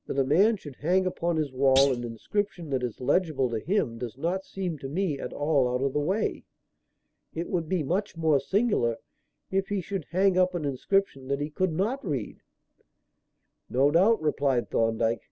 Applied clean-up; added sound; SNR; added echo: none; Thump, thud; 11 dB; none.